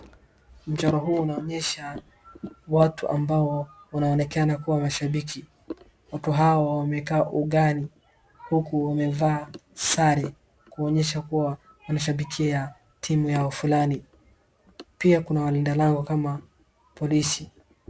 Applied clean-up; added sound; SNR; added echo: none; none; none; none.